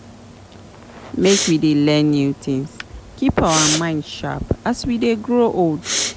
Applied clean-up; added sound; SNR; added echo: none; Respiratory sounds; 8 dB; none.